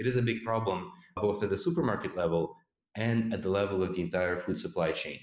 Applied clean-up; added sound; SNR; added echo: none; none; none; none.